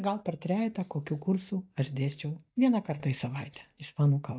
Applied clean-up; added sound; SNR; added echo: neural mask model DeepFilterNet 3.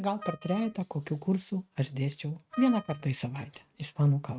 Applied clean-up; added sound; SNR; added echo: neural mask model RNNoise.